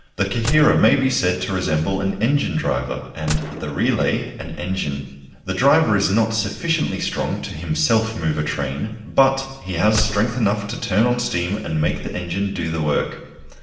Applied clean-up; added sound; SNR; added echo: none; Gunshot, gunfire; 13 dB; reverberation time 1.0 s.